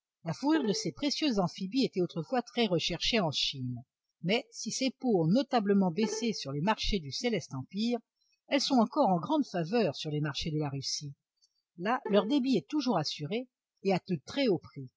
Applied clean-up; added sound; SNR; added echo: none; Bowed string instrument; 12 dB; none.